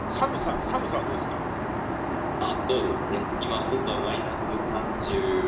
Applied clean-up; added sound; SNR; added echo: none; Aircraft; -2 dB; reverberation time 1.4 s.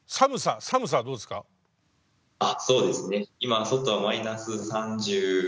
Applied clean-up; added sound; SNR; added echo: none; none; none; none.